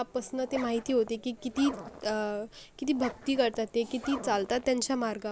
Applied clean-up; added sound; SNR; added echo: none; Zipper (clothing); 14 dB; none.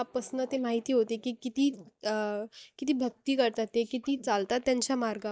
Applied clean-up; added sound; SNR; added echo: neural mask model DeepFilterNet 3.